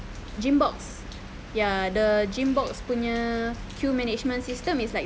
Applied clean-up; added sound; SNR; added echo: none; none; none; none.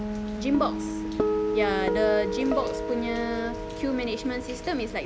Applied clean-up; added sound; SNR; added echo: none; Guitar; 1 dB; none.